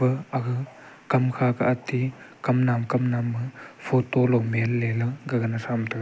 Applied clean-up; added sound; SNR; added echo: none; none; none; none.